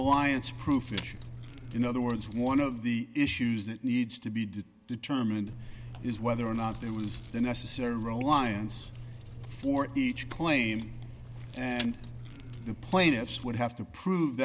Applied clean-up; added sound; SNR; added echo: none; Chewing, mastication; 12 dB; none.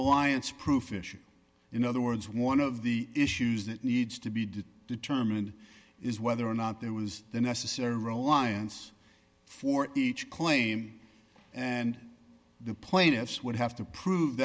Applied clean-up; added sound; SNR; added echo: none; none; none; none.